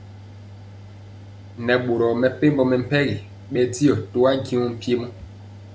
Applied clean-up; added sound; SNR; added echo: none; Mechanical fan; 18 dB; none.